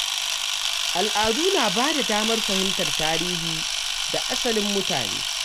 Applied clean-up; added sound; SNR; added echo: none; Camera; -2 dB; none.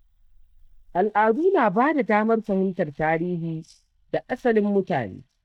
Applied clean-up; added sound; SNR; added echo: neural mask model DeepFilterNet 3.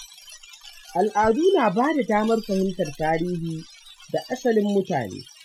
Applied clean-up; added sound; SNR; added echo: classical method Wiener filter.